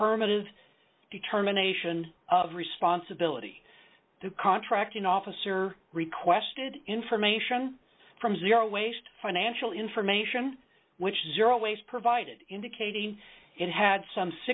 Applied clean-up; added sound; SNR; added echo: none; none; none; none.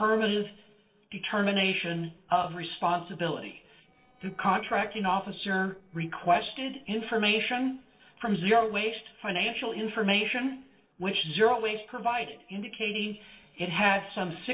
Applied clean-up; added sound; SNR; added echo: neural separator model SepFormer DNS4.